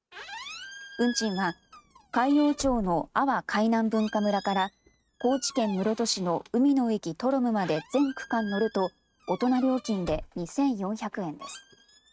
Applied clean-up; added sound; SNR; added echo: neural mask model RNNoise.